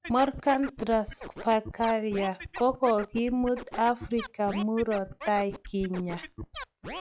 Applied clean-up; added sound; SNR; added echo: classical method log-MMSE.